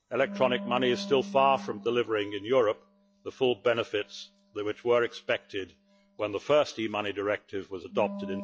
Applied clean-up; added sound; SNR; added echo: classical method log-MMSE.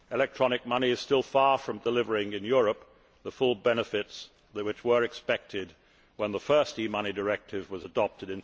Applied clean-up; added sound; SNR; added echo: none; none; none; none.